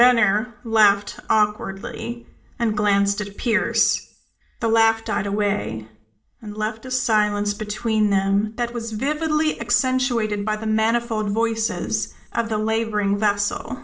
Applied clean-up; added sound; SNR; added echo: none; none; none; reverberation time 0.4 s.